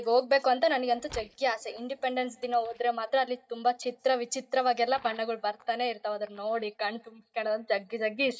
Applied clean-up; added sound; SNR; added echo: neural mask model DeepFilterNet 3.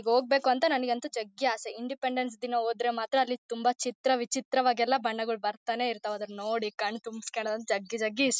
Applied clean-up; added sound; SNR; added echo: none; none; none; none.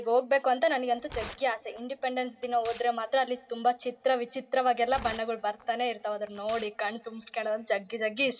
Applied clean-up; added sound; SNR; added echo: none; Tearing; 19 dB; reverberation time 1.6 s.